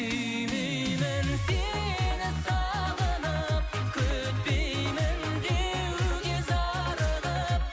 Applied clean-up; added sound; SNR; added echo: none; none; none; none.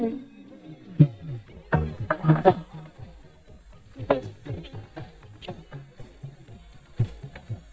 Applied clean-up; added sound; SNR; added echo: neural mask model DeepFilterNet 3.